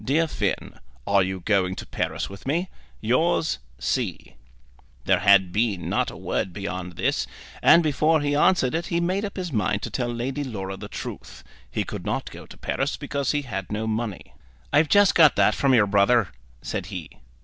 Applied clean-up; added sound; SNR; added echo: none; none; none; none.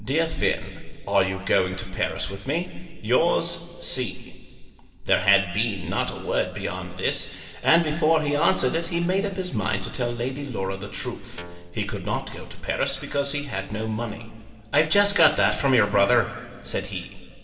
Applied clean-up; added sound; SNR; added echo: none; Guitar; 18 dB; reverberation time 2.6 s.